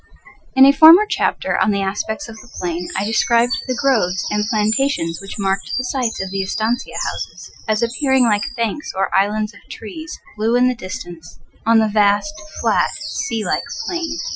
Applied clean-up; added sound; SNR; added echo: classical method Wiener filter.